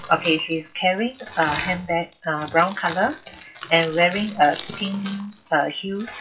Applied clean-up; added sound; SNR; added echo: classical method WPE with log-MMSE.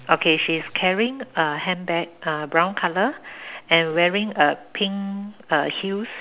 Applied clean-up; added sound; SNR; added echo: none; none; none; none.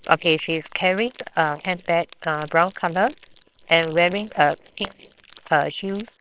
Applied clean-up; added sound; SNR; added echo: neural separator model SepFormer WHAMR!.